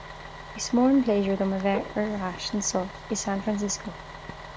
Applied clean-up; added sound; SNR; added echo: none; Bus; 14 dB; none.